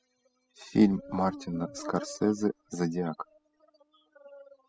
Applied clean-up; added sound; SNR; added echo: classical method spectral subtraction.